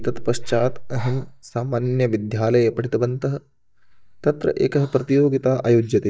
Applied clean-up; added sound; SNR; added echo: neural mask model DeepFilterNet 3.